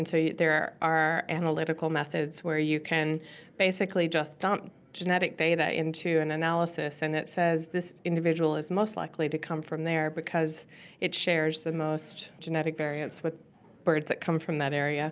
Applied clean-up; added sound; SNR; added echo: none; none; none; none.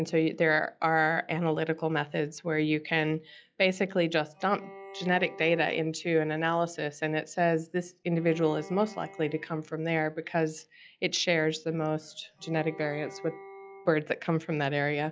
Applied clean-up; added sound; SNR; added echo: classical method log-MMSE.